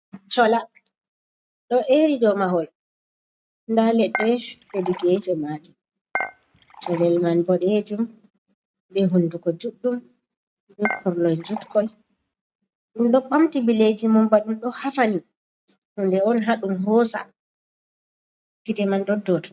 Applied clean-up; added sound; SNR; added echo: neural mask model RNNoise.